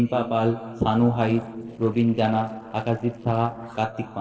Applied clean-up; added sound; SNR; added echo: neural separator model SepFormer DNS4.